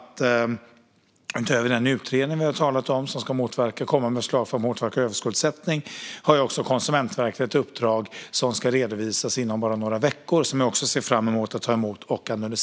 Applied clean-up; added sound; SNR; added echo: none; none; none; none.